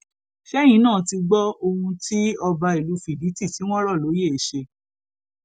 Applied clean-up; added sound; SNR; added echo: none; none; none; none.